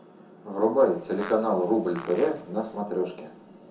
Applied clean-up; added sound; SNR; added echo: none; Fart; 18 dB; reverberation time 0.5 s.